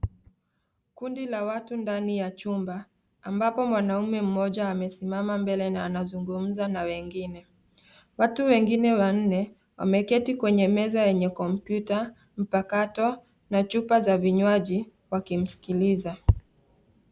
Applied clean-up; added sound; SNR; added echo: none; none; none; none.